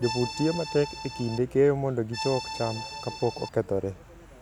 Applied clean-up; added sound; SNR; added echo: none; Accordion; 9 dB; none.